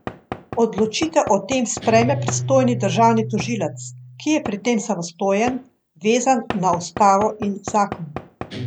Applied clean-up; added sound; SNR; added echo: none; Knock / Wood + Guitar; 10 dB; none.